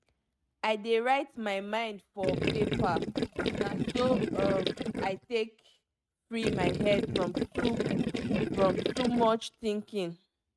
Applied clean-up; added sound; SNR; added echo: neural mask model RNNoise.